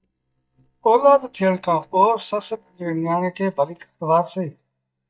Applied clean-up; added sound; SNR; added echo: neural mask model DeepFilterNet 3.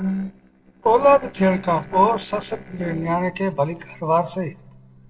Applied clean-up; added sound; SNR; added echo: neural separator model SepFormer DNS4.